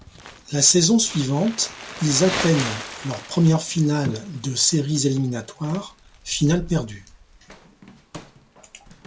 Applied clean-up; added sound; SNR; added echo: none; Crumpling, crinkling; 13 dB; none.